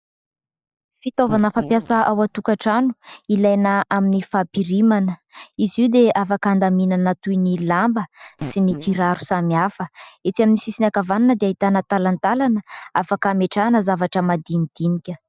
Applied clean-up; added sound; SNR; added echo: neural mask model Resemble Enhance denoiser.